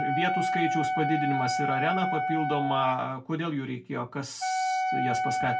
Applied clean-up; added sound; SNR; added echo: none; Wind instrument, woodwind instrument; -1 dB; reverberation time 0.2 s.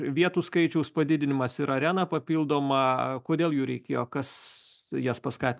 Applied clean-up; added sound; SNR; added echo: none; none; none; none.